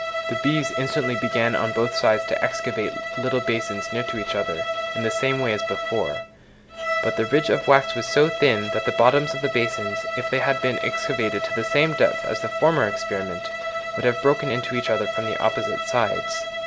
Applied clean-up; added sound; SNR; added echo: none; Bowed string instrument; 4 dB; none.